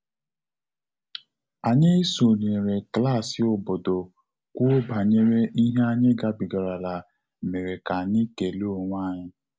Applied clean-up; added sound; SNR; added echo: none; none; none; none.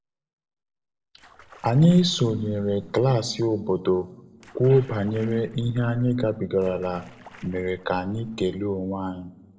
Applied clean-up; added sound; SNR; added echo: neural separator model SepFormer DNS4.